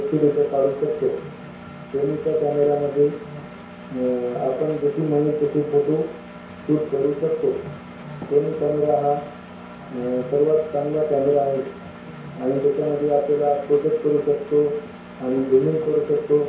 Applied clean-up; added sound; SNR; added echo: none; Engine; 17 dB; reverberation time 0.6 s.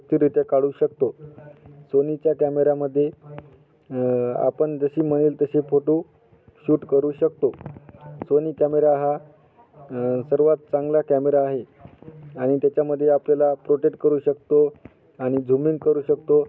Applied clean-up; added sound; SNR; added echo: none; none; none; none.